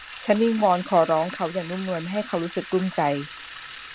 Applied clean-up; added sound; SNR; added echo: none; Sink (filling or washing) / Water tap, faucet; 11 dB; none.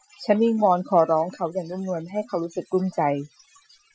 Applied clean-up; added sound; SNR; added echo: classical method Wiener filter.